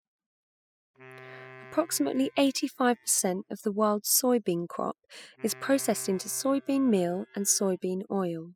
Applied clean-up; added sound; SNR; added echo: classical method spectral subtraction.